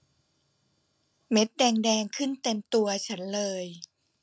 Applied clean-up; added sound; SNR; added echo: none; none; none; none.